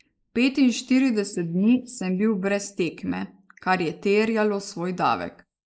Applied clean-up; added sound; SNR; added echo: neural mask model Resemble Enhance denoiser.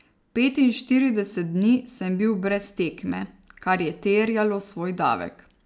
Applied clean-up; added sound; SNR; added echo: none; none; none; none.